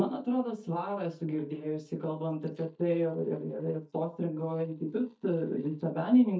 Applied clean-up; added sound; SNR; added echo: neural mask model DeepFilterNet 3.